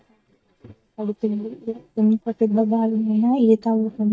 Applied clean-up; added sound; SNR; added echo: neural mask model DeepFilterNet 3.